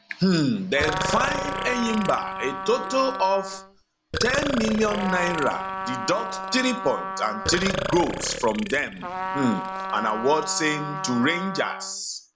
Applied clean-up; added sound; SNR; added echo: none; Trumpet + Burping, eructation; 5 dB; none.